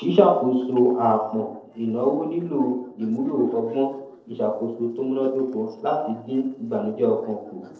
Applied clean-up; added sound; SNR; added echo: neural separator model SepFormer DNS4.